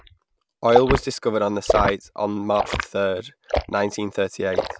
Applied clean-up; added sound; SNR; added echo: none; Liquid; 4 dB; none.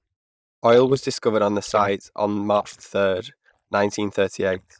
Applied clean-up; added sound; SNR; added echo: neural mask model DeepFilterNet 3.